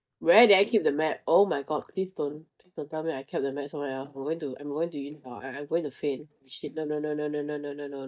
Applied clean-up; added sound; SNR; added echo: neural mask model DeepFilterNet 3.